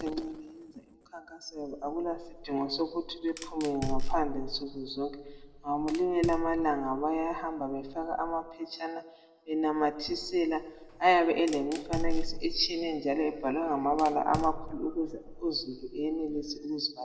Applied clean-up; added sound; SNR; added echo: none; Fire; 7 dB; reverberation time 1.1 s.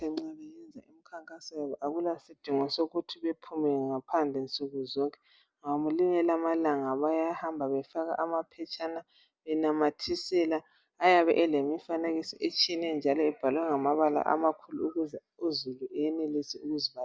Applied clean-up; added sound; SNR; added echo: none; none; none; none.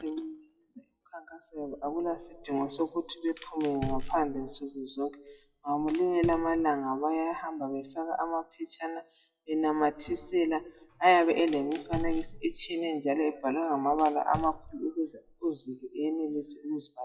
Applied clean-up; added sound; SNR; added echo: classical method WPE with log-MMSE.